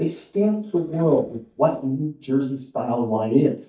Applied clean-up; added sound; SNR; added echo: neural mask model DeepFilterNet 3.